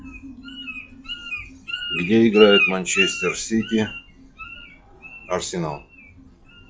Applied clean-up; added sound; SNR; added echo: classical method log-MMSE.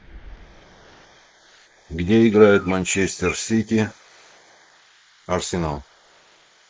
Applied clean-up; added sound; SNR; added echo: neural mask model Resemble Enhance denoiser.